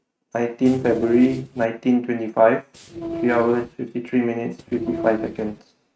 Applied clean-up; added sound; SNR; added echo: neural mask model RNNoise.